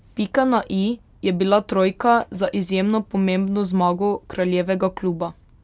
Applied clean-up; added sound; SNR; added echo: none; none; none; none.